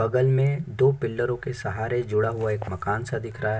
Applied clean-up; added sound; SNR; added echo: none; none; none; none.